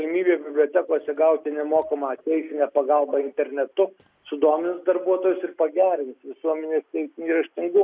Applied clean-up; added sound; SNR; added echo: none; none; none; none.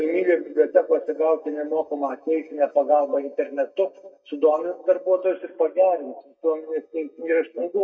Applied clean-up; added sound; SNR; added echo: neural mask model DeepFilterNet 3.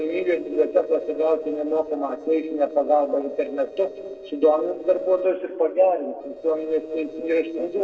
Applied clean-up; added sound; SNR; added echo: neural separator model SepFormer DNS4.